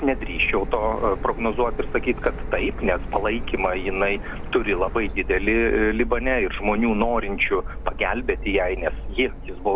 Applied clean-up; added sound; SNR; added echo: none; Printer; 6 dB; none.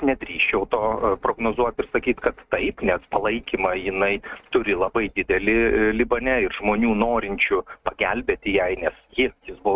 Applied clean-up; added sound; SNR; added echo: neural mask model RNNoise.